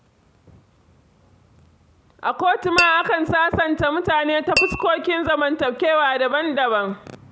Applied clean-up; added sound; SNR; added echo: none; Tap / Glass; 5 dB; none.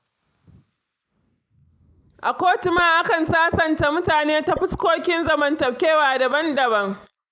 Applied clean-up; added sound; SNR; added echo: neural mask model Resemble Enhance denoiser.